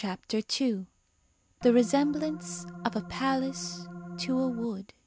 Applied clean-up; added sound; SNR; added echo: none; Organ; 11 dB; none.